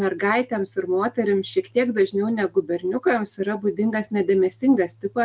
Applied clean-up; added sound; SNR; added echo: none; none; none; none.